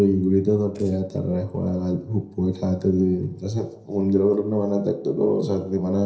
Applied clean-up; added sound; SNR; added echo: neural separator model SepFormer DNS4.